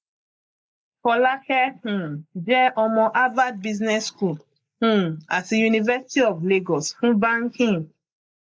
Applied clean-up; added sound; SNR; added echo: neural mask model Resemble Enhance denoiser.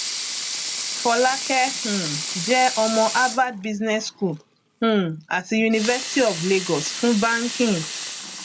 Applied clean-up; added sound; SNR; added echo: none; Sink (filling or washing) / Water tap, faucet / Liquid; 7 dB; none.